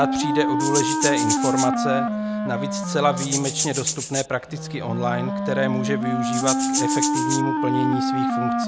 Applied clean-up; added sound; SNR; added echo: none; Rattle (instrument) + Wind instrument, woodwind instrument; -3 dB; none.